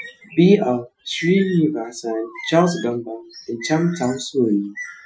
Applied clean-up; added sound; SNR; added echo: classical method Wiener filter.